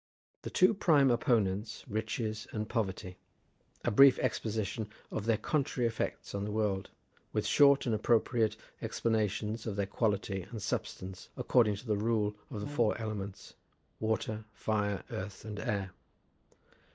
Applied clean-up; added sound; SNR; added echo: neural mask model DeepFilterNet 3.